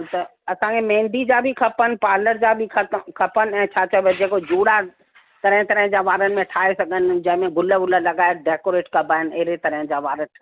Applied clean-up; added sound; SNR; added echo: none; none; none; none.